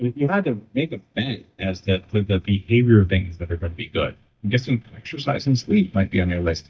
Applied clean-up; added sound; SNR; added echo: neural mask model DeepFilterNet 3.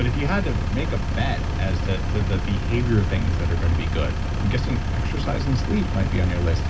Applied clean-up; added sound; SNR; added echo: none; Engine; -2 dB; reverberation time 0.4 s.